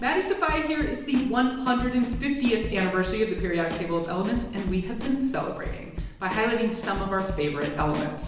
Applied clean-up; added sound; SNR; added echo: none; Snare drum / Drum kit; 10 dB; reverberation time 0.9 s.